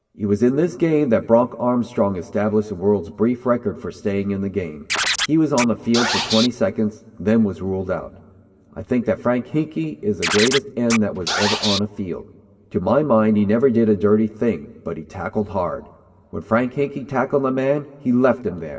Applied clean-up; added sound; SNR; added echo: none; Scratching (performance technique); 5 dB; reverberation time 1.7 s.